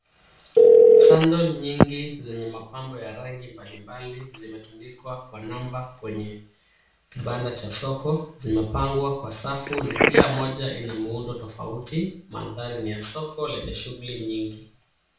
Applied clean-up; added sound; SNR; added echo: none; Telephone; -5 dB; reverberation time 0.5 s.